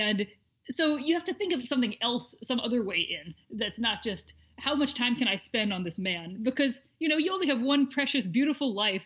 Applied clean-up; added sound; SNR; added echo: none; none; none; none.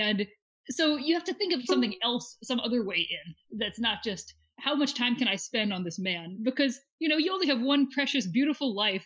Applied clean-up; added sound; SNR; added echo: classical method Wiener filter.